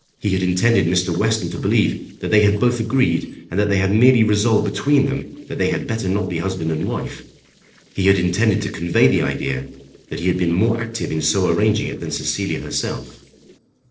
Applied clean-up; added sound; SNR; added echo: neural separator model SepFormer DNS4.